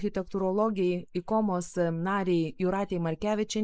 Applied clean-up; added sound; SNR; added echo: neural mask model Resemble Enhance denoiser.